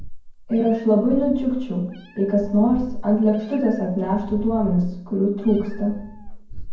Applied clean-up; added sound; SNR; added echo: none; Meow; 12 dB; reverberation time 0.9 s.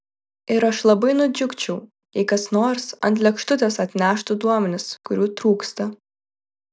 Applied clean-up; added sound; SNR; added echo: none; none; none; none.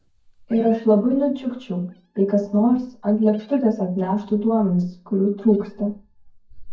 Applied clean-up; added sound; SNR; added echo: neural mask model DeepFilterNet 3.